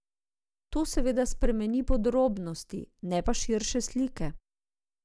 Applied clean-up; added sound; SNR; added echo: none; none; none; none.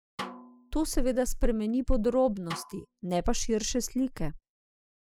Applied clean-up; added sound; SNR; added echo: classical method spectral subtraction.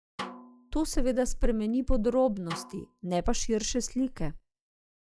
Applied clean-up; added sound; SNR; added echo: classical method log-MMSE.